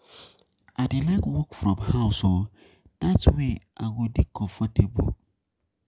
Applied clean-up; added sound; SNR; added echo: none; none; none; none.